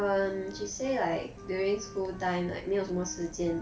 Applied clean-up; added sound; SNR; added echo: none; Wind instrument, woodwind instrument; 18 dB; none.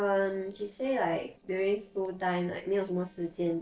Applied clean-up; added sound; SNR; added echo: neural separator model SepFormer DNS4.